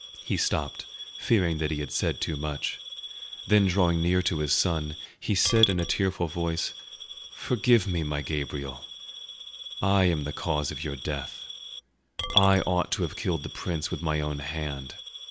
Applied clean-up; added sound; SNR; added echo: none; Coin (dropping) / Glass; 10 dB; none.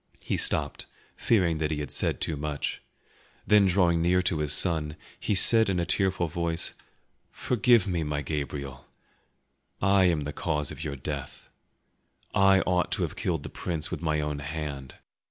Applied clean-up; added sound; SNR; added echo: none; none; none; none.